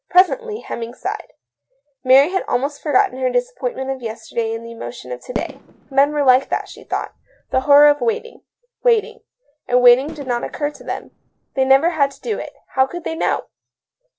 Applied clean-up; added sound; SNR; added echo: neural separator model SepFormer DNS4.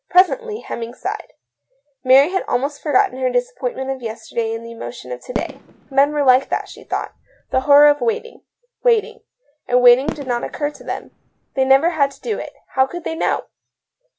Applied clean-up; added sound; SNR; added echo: none; Fireworks; 16 dB; none.